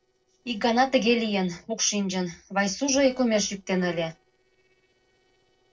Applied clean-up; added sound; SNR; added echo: neural separator model SepFormer DNS4.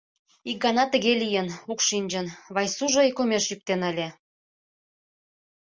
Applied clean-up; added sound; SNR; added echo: none; none; none; none.